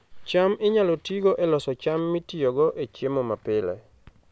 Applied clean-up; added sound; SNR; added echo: none; none; none; none.